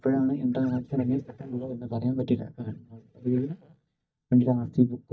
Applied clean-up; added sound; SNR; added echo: neural mask model DeepFilterNet 3.